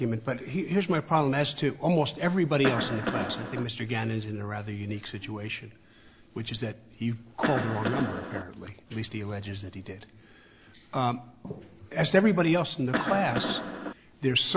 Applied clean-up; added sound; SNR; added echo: none; Cough; 3 dB; none.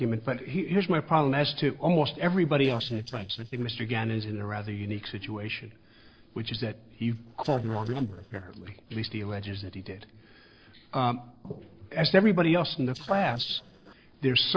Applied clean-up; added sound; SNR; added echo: neural separator model SepFormer DNS4.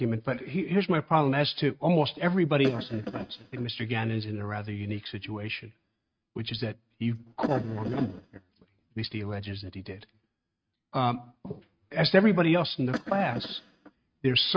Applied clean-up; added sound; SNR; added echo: neural mask model RNNoise.